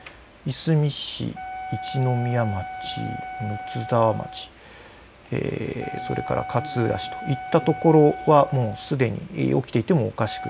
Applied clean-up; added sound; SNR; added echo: none; Wind instrument, woodwind instrument; 13 dB; none.